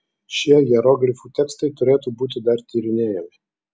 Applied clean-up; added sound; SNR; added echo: none; none; none; none.